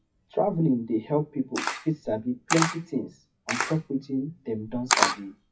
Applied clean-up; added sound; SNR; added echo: classical method WPE with log-MMSE.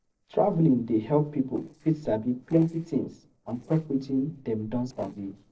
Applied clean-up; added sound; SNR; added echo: neural separator model SepFormer DNS4.